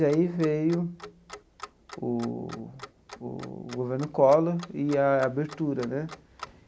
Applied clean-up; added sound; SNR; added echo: none; Clock; 19 dB; none.